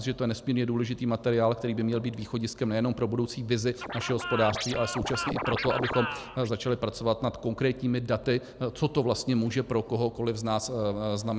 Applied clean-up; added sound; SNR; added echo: none; Scratching (performance technique); 5 dB; none.